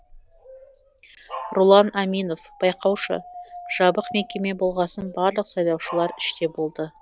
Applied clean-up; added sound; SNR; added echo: none; Dog; 17 dB; none.